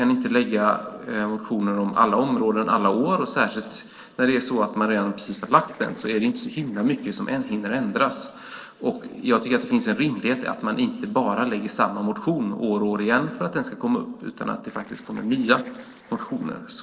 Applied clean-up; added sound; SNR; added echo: neural separator model SepFormer DNS4.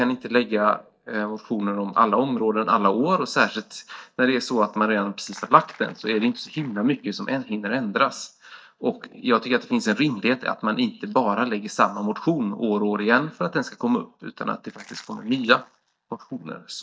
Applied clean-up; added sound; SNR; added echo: neural mask model DeepFilterNet 3.